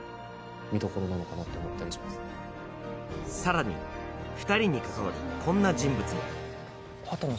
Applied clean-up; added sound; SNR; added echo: none; none; none; none.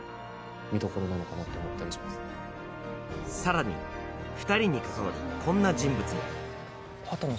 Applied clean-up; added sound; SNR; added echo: none; Trumpet; 18 dB; none.